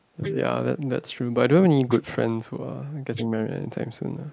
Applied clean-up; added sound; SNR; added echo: neural mask model Resemble Enhance denoiser.